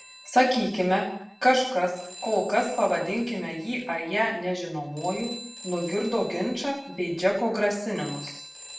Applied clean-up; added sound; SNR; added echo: none; Telephone; 19 dB; reverberation time 0.6 s.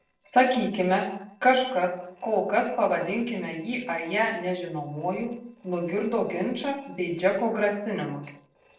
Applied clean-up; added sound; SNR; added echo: neural separator model SepFormer DNS4.